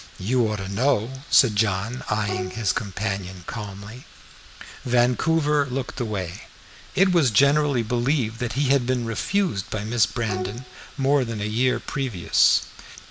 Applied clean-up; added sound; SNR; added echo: none; Bowed string instrument; 10 dB; none.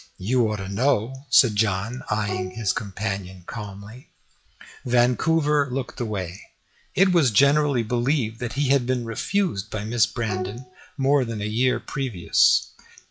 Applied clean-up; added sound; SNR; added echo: classical method log-MMSE.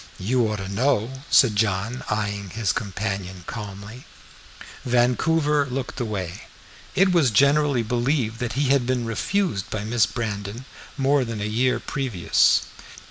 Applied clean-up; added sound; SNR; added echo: none; none; none; none.